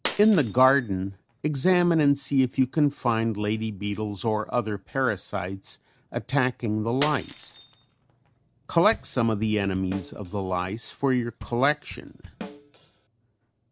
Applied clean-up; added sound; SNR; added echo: none; Shatter + Drum kit; 18 dB; none.